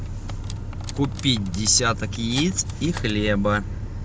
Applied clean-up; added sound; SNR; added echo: none; Cutlery, silverware; 19 dB; none.